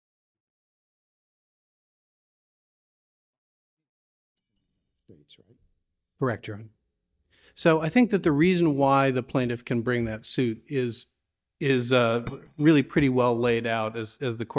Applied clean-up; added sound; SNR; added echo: neural mask model DeepFilterNet 3.